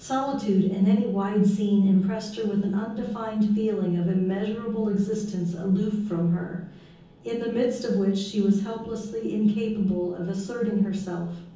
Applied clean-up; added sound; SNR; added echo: none; none; none; reverberation time 0.7 s.